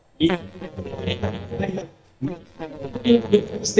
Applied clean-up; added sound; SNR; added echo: neural mask model DeepFilterNet 3.